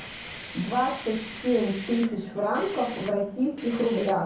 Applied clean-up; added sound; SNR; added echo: none; Hiss; 7 dB; reverberation time 0.6 s.